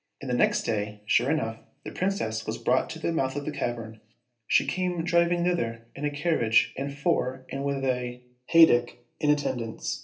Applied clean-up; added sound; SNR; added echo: none; none; none; reverberation time 0.3 s.